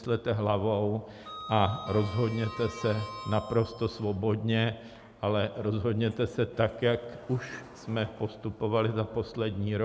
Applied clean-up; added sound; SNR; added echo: none; Sliding door; 18 dB; none.